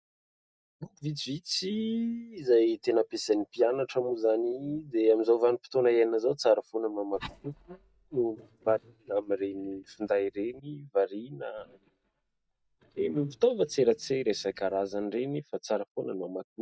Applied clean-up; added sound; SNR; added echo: neural mask model DeepFilterNet 3.